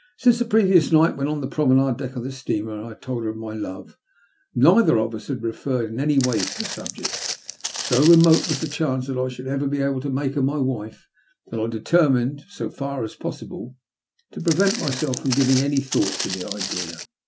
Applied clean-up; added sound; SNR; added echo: none; Walk, footsteps; 8 dB; none.